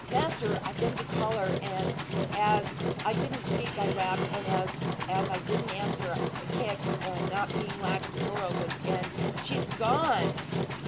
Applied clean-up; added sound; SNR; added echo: none; Engine; -1 dB; none.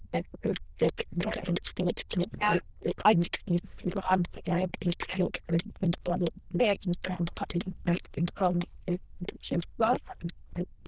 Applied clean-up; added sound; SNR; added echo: neural diffusion model UNIVERSE++.